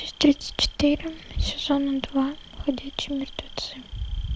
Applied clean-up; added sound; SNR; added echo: none; Insect; 18 dB; none.